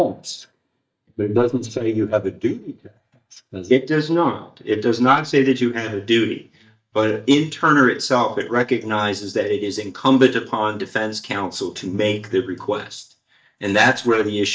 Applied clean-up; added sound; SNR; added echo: neural mask model DeepFilterNet 3.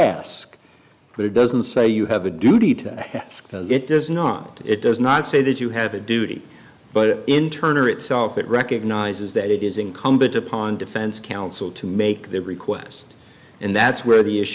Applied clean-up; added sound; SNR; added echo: none; none; none; none.